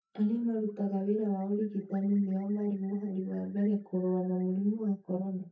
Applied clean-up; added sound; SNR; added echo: neural mask model DeepFilterNet 3.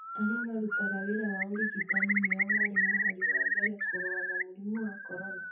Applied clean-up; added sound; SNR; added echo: classical method WPE with log-MMSE.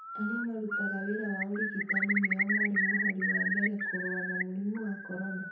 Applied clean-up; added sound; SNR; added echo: none; Bird; -1 dB; reverberation time 0.5 s.